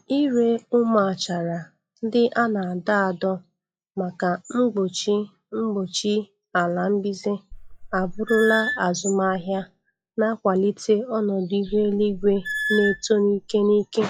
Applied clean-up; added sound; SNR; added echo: classical method log-MMSE.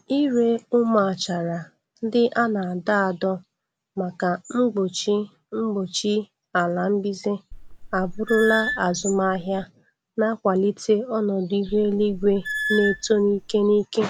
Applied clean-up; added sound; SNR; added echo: none; Squeak / Screech; 8 dB; none.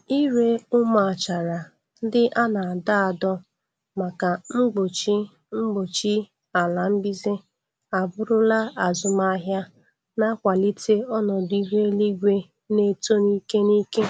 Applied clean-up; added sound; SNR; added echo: none; none; none; none.